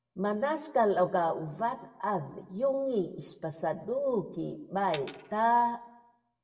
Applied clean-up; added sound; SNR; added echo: none; Coin (dropping); 19 dB; reverberation time 0.7 s.